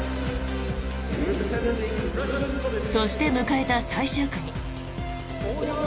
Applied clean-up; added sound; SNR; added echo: none; none; none; none.